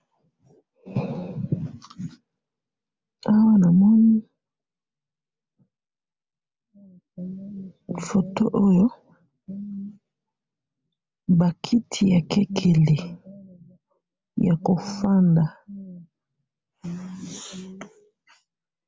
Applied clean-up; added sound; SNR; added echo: none; none; none; none.